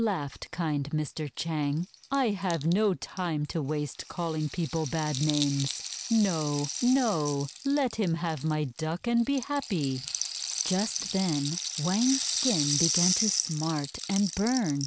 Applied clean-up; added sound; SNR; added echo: none; Rattle (instrument); 6 dB; none.